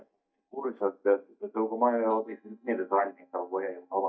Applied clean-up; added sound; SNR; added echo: neural mask model DeepFilterNet 3.